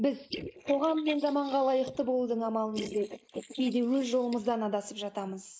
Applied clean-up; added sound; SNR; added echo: neural mask model Resemble Enhance denoiser.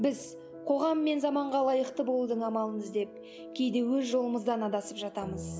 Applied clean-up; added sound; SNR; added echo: none; none; none; none.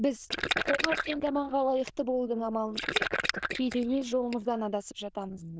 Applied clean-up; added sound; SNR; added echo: neural diffusion model UNIVERSE++.